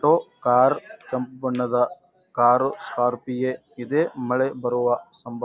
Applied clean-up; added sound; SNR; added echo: none; none; none; none.